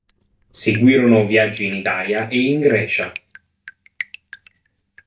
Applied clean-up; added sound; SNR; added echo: neural mask model DeepFilterNet 3.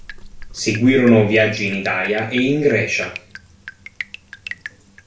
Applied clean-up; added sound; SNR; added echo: none; Drip; 17 dB; reverberation time 0.3 s.